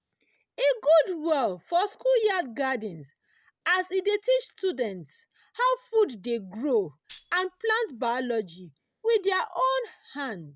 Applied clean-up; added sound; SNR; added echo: none; Tambourine; 2 dB; none.